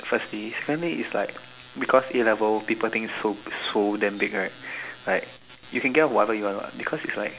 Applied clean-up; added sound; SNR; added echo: none; none; none; none.